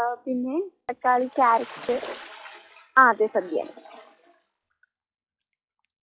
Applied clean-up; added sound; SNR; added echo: classical method log-MMSE.